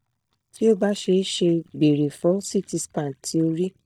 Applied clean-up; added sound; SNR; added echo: neural mask model DeepFilterNet 3.